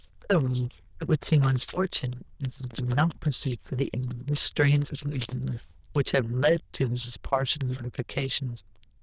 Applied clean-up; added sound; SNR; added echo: neural diffusion model UNIVERSE++.